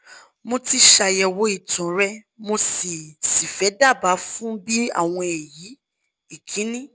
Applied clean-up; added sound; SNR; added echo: none; none; none; none.